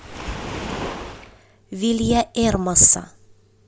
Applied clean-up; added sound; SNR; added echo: none; Waves, surf; 13 dB; none.